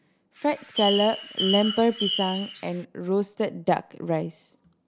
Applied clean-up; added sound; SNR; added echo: none; Bird; 5 dB; none.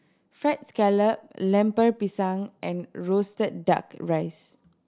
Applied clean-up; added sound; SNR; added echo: none; none; none; none.